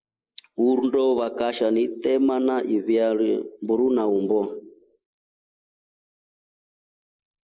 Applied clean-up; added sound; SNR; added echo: neural mask model Resemble Enhance denoiser.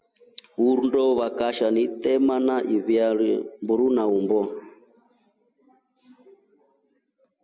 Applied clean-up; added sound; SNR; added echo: none; none; none; none.